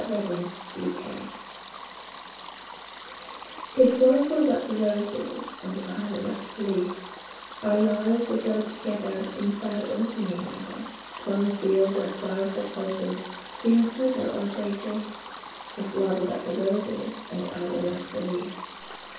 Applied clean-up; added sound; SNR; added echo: none; Stream; 10 dB; reverberation time 0.7 s.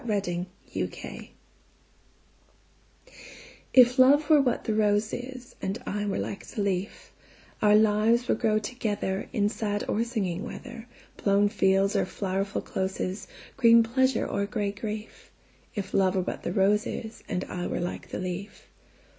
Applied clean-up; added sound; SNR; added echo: none; none; none; none.